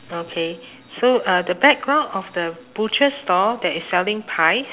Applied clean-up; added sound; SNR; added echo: none; none; none; none.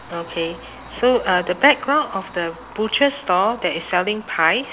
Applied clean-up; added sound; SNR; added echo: none; Traffic noise, roadway noise; 20 dB; none.